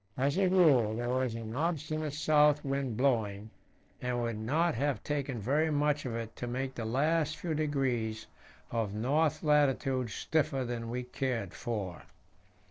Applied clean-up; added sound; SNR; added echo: neural separator model SepFormer DNS4.